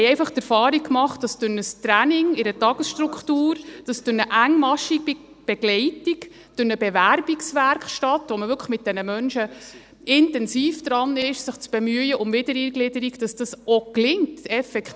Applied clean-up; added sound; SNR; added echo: none; none; none; none.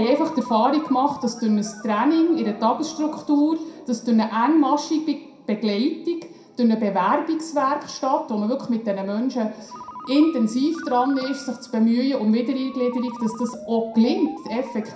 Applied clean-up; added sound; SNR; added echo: none; Ringtone; 19 dB; reverberation time 0.5 s.